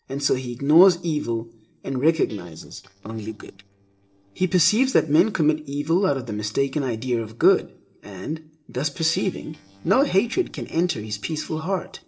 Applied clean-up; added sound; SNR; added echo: neural separator model SepFormer DNS4.